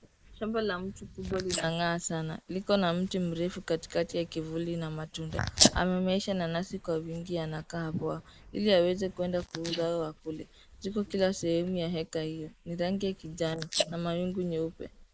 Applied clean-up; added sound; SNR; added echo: neural mask model Resemble Enhance denoiser.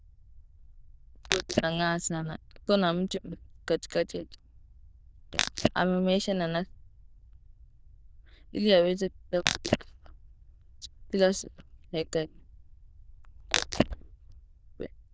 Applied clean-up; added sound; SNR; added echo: neural diffusion model UNIVERSE++.